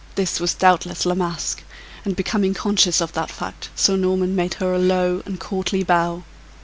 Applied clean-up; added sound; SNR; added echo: none; none; none; none.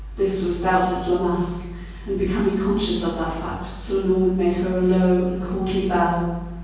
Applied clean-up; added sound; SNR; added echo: none; none; none; reverberation time 1.3 s.